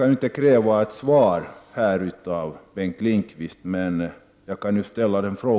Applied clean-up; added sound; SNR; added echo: none; none; none; none.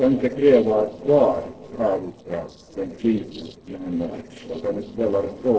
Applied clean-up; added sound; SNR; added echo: neural separator model SepFormer DNS4.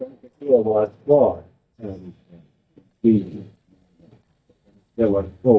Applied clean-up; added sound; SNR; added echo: neural mask model DeepFilterNet 3.